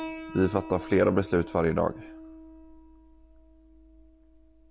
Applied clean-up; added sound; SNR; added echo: none; Piano; 14 dB; none.